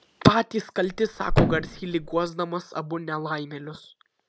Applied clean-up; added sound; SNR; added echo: none; Thump, thud; 0 dB; none.